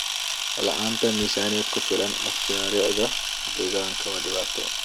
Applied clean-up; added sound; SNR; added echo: none; Camera; -1 dB; none.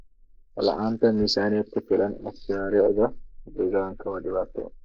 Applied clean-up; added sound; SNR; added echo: neural mask model Resemble Enhance denoiser.